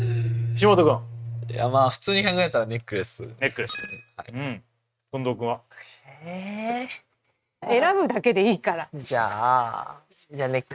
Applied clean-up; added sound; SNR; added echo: neural mask model RNNoise.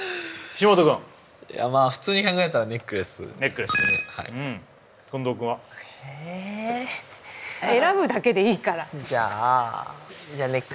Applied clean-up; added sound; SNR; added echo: none; none; none; none.